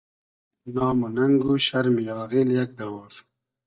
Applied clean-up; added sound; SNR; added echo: neural mask model DeepFilterNet 3.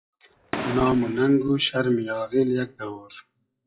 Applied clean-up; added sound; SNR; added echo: classical method WPE with log-MMSE.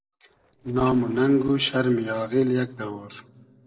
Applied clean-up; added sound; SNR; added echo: neural separator model SepFormer DNS4.